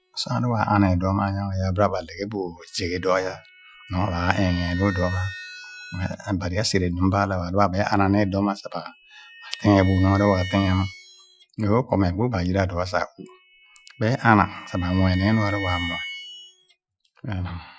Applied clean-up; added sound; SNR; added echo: classical method Wiener filter.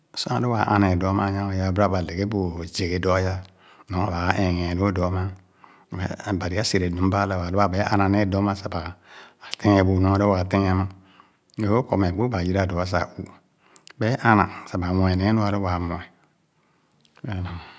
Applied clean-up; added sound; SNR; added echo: none; none; none; none.